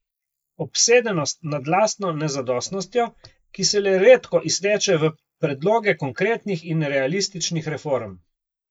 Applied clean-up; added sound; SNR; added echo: neural mask model Resemble Enhance denoiser.